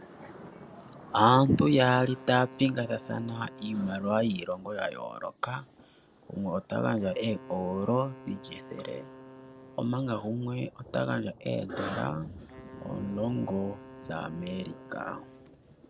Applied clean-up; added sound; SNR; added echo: none; Thunder + Wind instrument, woodwind instrument; 18 dB; none.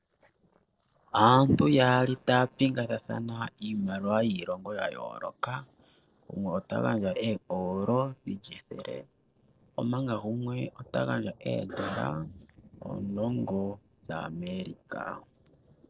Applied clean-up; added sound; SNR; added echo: neural separator model SepFormer DNS4.